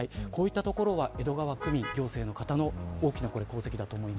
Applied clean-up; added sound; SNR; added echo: none; Motor vehicle (road); 15 dB; none.